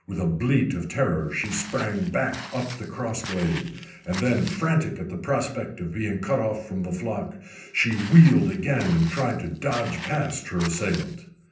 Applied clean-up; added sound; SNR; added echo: none; Walk, footsteps; 15 dB; reverberation time 0.6 s.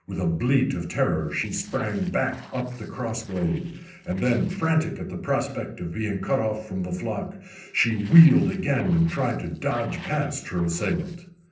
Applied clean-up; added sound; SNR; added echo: neural separator model SepFormer DNS4.